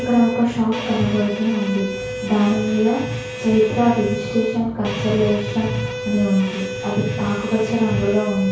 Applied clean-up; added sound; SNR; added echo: none; Bowed string instrument; 9 dB; reverberation time 0.6 s.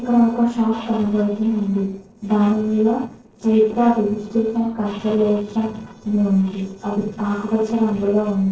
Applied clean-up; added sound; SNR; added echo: neural separator model SepFormer DNS4.